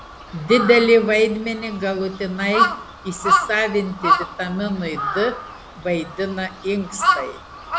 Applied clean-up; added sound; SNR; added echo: none; Crow; 3 dB; none.